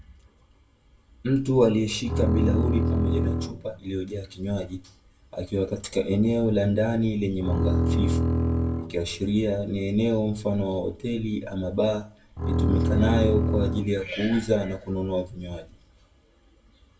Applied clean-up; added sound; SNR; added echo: none; Bowed string instrument; -2 dB; reverberation time 0.2 s.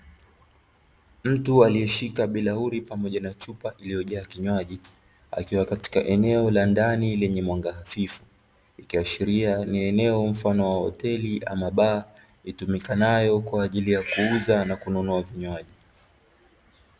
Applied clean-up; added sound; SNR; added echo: none; none; none; none.